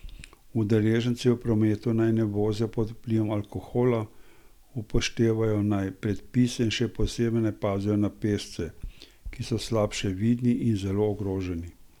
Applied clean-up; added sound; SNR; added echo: none; none; none; none.